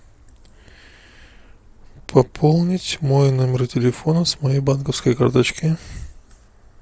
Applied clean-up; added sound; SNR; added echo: none; none; none; none.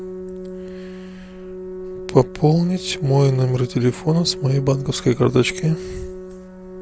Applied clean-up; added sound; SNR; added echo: none; Organ; 13 dB; none.